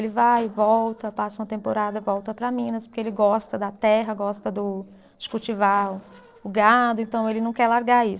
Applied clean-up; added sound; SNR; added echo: neural separator model SepFormer DNS4.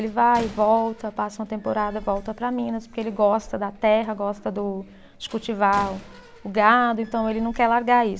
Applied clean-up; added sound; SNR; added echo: none; Slam; 20 dB; none.